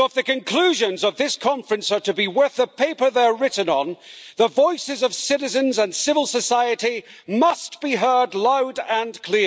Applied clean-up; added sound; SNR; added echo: none; none; none; none.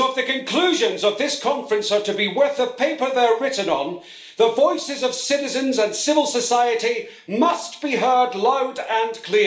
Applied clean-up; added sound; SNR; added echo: none; none; none; reverberation time 0.4 s.